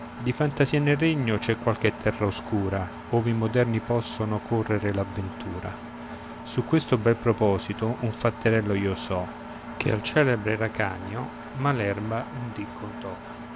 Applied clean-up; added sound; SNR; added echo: none; Engine; 12 dB; none.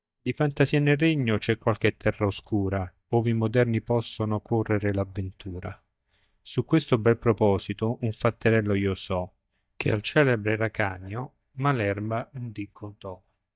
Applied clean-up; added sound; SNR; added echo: neural mask model DeepFilterNet 3.